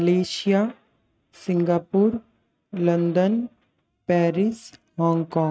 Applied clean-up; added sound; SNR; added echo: neural mask model RNNoise.